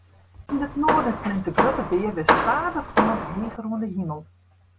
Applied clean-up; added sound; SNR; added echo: none; Hammer; -2 dB; none.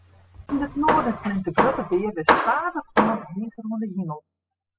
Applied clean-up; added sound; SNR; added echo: classical method spectral subtraction.